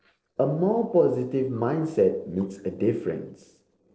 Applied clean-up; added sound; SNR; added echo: neural separator model SepFormer DNS4.